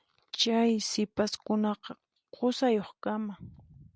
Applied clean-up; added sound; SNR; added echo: none; none; none; none.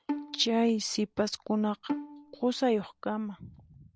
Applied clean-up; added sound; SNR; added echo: none; Bowed string instrument; 11 dB; none.